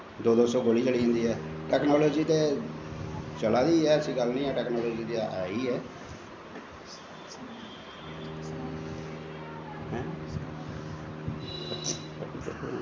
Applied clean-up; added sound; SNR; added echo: none; Bowed string instrument; 13 dB; none.